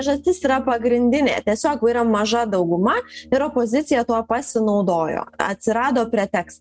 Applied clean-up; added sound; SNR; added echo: neural mask model RNNoise.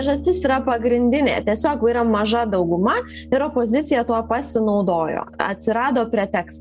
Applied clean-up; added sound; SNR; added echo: none; Brass instrument; 17 dB; none.